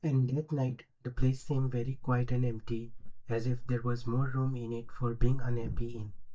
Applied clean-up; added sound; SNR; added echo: neural mask model DeepFilterNet 3.